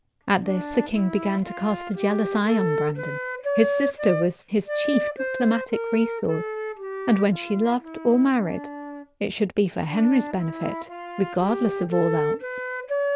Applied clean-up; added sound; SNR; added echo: none; Wind instrument, woodwind instrument; 5 dB; none.